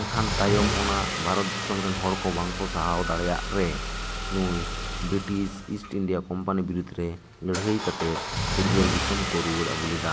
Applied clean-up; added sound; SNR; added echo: none; Engine starting / Car; 2 dB; none.